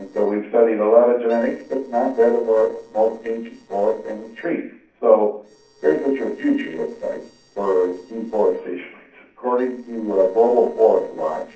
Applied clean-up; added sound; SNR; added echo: neural separator model SepFormer DNS4.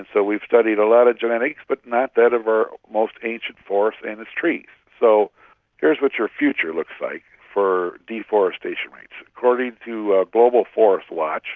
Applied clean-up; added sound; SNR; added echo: none; none; none; none.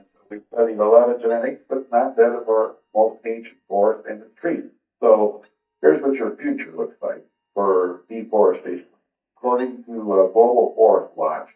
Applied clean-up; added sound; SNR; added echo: neural mask model DeepFilterNet 3.